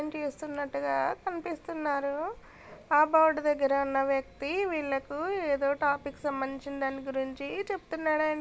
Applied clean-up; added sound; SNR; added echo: none; none; none; none.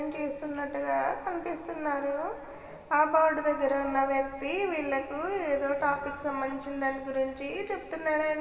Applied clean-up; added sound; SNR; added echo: none; none; none; reverberation time 2.4 s.